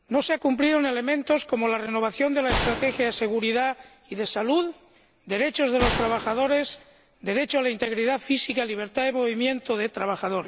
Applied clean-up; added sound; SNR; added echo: none; Gunshot, gunfire; 9 dB; none.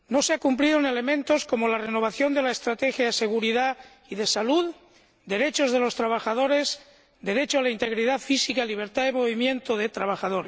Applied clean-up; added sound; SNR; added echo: none; none; none; none.